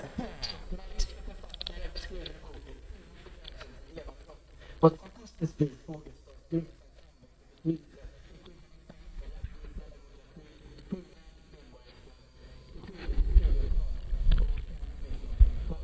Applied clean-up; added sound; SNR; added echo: neural mask model DeepFilterNet 3.